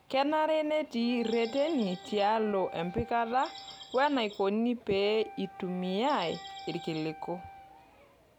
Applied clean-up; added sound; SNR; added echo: none; Wind instrument, woodwind instrument + Bird vocalization, bird call, bird song; 17 dB; none.